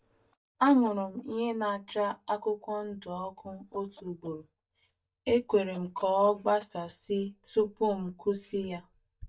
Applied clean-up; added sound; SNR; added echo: neural mask model DeepFilterNet 3.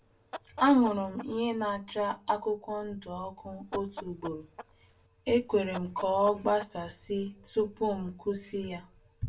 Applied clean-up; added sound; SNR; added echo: none; Chicken, rooster; 16 dB; reverberation time 0.2 s.